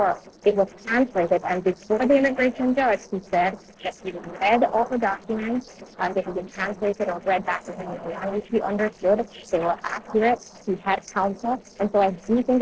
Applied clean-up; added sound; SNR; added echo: neural separator model SepFormer DNS4.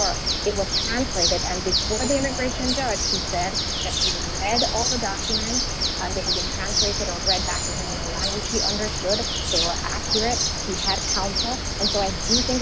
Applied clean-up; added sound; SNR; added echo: none; Bird; -4 dB; none.